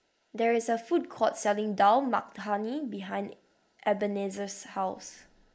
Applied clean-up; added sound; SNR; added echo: neural mask model Resemble Enhance denoiser.